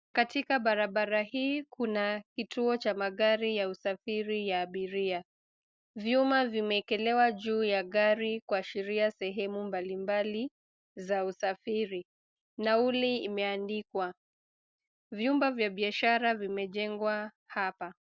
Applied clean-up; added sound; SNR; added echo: none; none; none; none.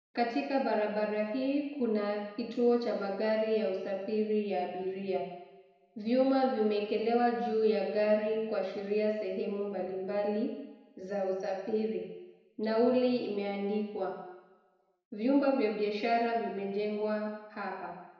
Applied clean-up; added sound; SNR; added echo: none; none; none; reverberation time 1.0 s.